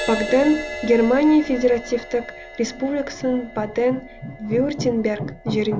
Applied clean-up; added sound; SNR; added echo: none; Crash cymbal; 13 dB; none.